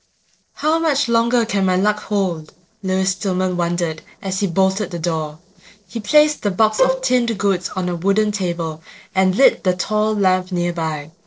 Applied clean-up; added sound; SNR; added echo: neural separator model SepFormer DNS4.